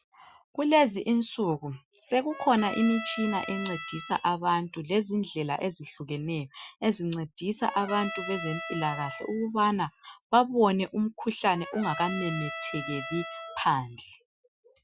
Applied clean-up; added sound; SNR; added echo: classical method Wiener filter.